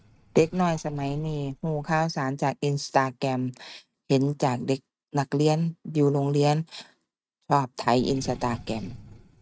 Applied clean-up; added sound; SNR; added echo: neural mask model RNNoise.